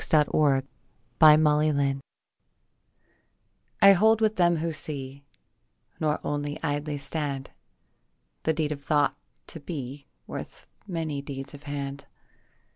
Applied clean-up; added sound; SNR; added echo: none; none; none; none.